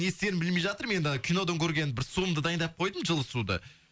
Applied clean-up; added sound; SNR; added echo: none; none; none; none.